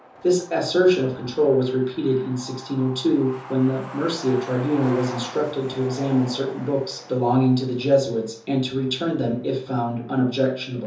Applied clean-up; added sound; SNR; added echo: none; Truck; 17 dB; reverberation time 0.6 s.